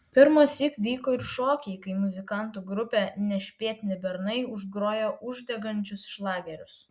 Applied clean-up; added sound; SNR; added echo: none; none; none; none.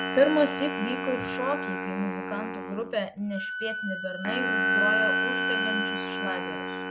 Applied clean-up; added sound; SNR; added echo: none; Wind instrument, woodwind instrument + Wind instrument, woodwind instrument; -1 dB; none.